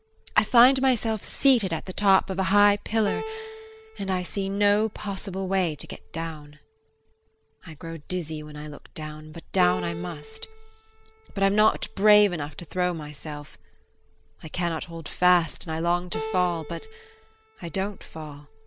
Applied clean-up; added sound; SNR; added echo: none; Keyboard (musical); 16 dB; none.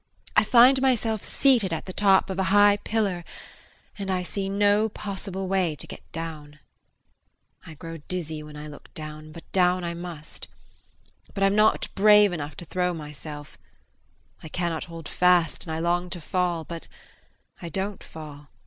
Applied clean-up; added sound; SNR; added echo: none; none; none; none.